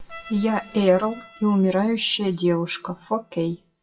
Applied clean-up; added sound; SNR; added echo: classical method WPE with log-MMSE.